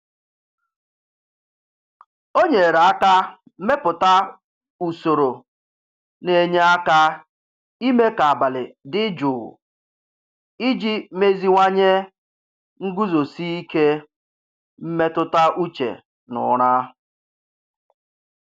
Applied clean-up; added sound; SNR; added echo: none; none; none; none.